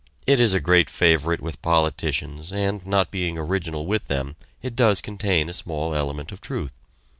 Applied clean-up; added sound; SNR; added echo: none; none; none; none.